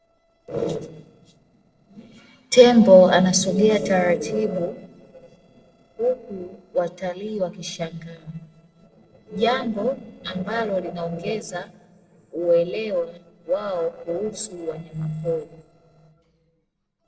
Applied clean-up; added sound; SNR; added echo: neural separator model SepFormer DNS4.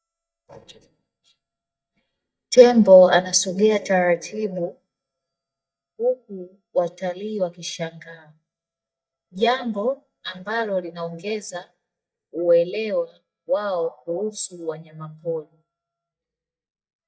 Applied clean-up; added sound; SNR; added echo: neural mask model DeepFilterNet 3.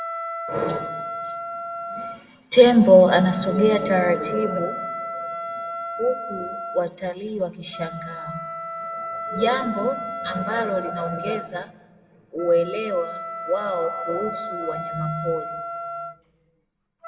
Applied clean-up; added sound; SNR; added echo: none; Wind instrument, woodwind instrument; 9 dB; reverberation time 1.3 s.